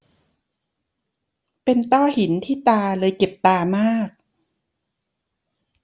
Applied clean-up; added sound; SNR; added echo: none; none; none; none.